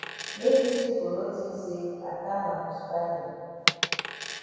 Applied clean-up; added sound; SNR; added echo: none; Coin (dropping); 5 dB; reverberation time 2.2 s.